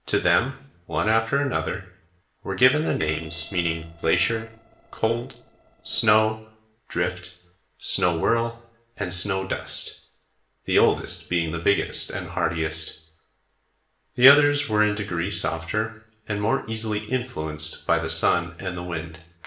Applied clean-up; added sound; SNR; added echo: neural separator model SepFormer DNS4.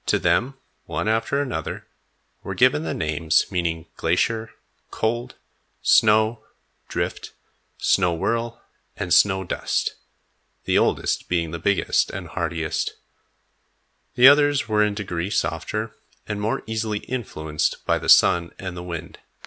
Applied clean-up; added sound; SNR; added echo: none; none; none; none.